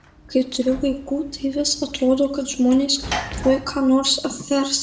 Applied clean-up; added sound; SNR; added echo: none; Sliding door / Slam; 14 dB; reverberation time 0.4 s.